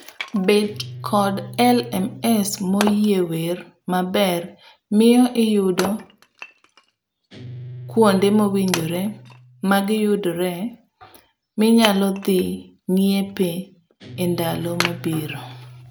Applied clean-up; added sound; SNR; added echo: none; Wood + Guitar; 14 dB; none.